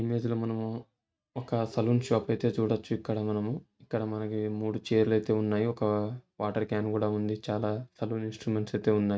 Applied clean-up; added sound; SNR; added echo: neural mask model RNNoise.